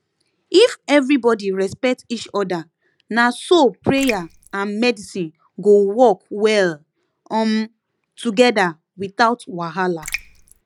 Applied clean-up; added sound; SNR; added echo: none; Raindrop; 12 dB; none.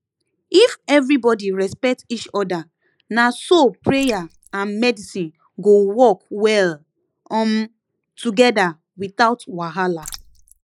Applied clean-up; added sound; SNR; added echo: neural mask model Resemble Enhance denoiser.